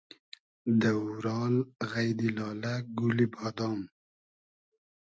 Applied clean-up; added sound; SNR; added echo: none; none; none; none.